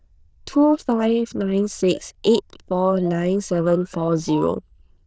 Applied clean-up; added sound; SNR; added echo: neural diffusion model UNIVERSE++.